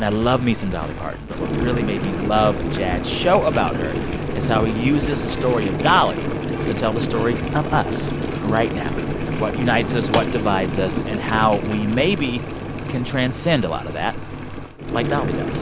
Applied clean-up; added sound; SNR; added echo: none; Boiling; 2 dB; none.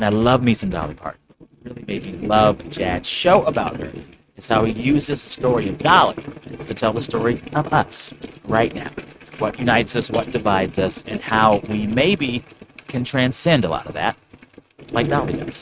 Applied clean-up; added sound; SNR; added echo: neural mask model RNNoise.